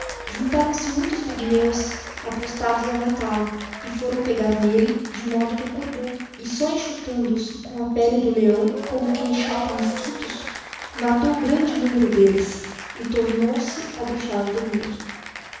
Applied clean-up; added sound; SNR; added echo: none; Applause / Cheering; 13 dB; reverberation time 1.1 s.